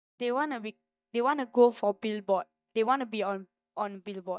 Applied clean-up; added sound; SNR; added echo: neural mask model DeepFilterNet 3.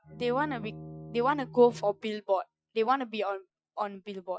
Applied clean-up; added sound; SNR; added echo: classical method Wiener filter.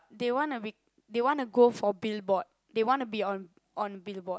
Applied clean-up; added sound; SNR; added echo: none; none; none; none.